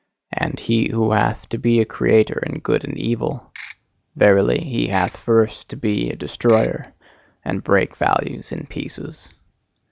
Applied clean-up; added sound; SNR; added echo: none; Ratchet, pawl / Percussion; 12 dB; none.